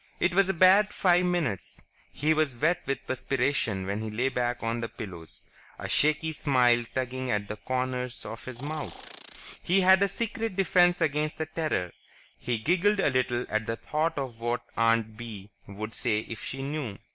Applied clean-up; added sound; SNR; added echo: none; Insect; 18 dB; none.